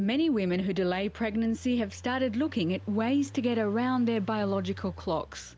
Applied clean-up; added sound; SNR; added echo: none; Engine; 17 dB; none.